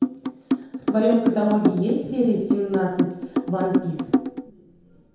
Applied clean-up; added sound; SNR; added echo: none; Drum; 1 dB; reverberation time 0.9 s.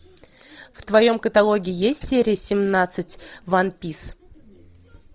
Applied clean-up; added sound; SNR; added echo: none; none; none; none.